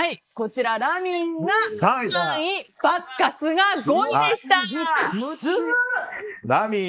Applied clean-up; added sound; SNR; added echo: neural mask model Resemble Enhance denoiser.